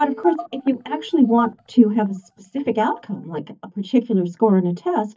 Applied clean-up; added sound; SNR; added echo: neural mask model DeepFilterNet 3.